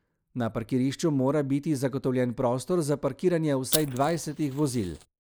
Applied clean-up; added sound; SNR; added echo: neural mask model Resemble Enhance denoiser.